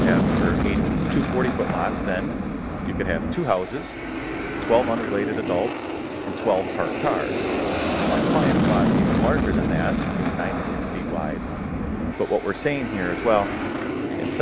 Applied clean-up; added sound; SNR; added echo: none; Aircraft; -3 dB; none.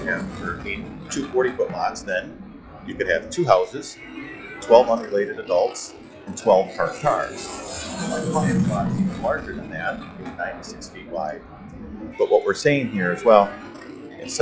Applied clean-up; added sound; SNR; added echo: classical method log-MMSE.